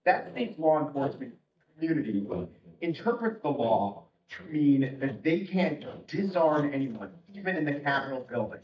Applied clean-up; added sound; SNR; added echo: neural mask model DeepFilterNet 3.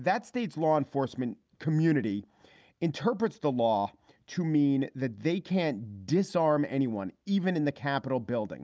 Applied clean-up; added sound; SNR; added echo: none; none; none; none.